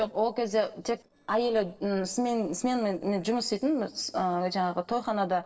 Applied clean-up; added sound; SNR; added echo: neural separator model SepFormer DNS4.